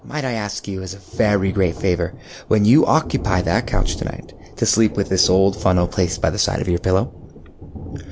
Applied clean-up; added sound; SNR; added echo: none; Thunder; 14 dB; none.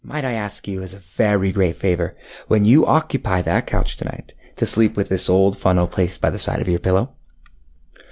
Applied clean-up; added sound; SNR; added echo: none; none; none; none.